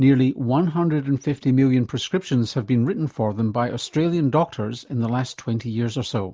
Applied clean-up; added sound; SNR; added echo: none; none; none; none.